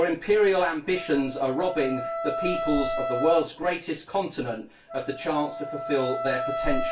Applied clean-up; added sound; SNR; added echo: none; Wind instrument, woodwind instrument; 6 dB; reverberation time 0.2 s.